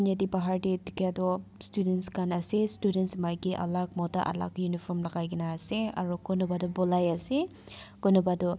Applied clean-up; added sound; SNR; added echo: none; none; none; none.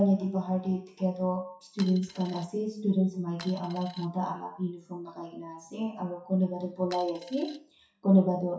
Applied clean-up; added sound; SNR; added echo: classical method WPE with log-MMSE.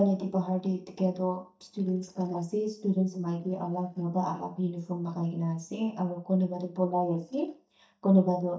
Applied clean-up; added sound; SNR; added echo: neural mask model DeepFilterNet 3.